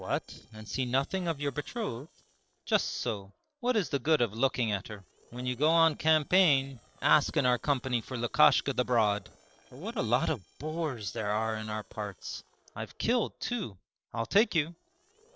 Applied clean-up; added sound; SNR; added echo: neural separator model SepFormer DNS4.